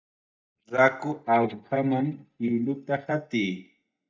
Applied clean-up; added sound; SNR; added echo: neural mask model DeepFilterNet 3.